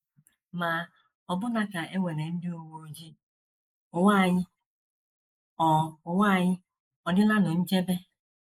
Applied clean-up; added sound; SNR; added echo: neural mask model Resemble Enhance denoiser.